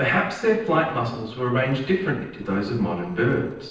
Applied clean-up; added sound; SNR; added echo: neural separator model SepFormer DNS4.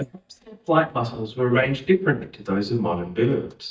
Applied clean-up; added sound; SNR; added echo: neural mask model DeepFilterNet 3.